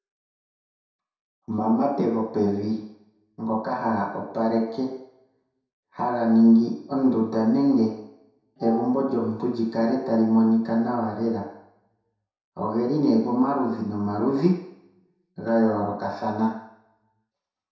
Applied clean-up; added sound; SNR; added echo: none; Wind instrument, woodwind instrument; 11 dB; reverberation time 0.7 s.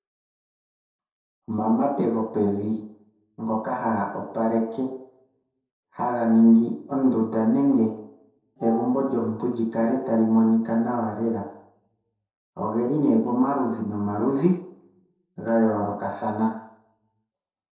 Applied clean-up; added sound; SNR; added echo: neural separator model SepFormer DNS4.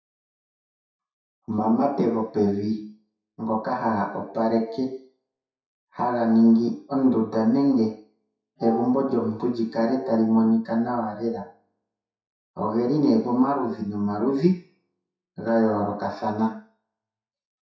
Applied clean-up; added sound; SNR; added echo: classical method WPE with log-MMSE.